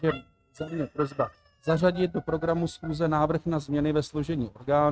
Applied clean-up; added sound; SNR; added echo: neural mask model RNNoise.